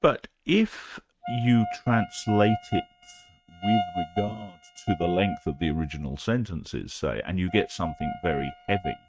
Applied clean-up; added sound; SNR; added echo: neural mask model RNNoise.